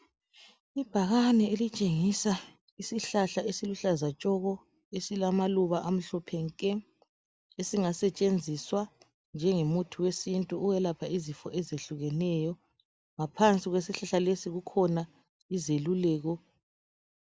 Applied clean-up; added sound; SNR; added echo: none; none; none; none.